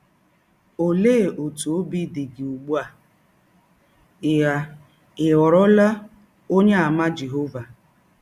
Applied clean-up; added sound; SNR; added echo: none; none; none; none.